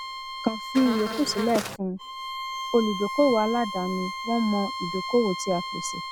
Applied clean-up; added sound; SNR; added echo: none; Bowed string instrument + Buzz; 7 dB; none.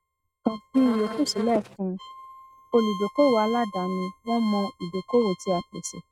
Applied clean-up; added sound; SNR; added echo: neural mask model RNNoise.